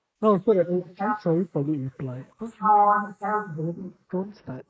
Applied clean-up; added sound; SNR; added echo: neural mask model Resemble Enhance denoiser.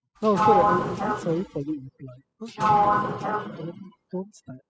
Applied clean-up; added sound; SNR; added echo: classical method spectral subtraction.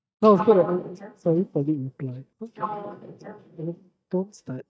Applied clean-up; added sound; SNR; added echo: neural mask model DeepFilterNet 3.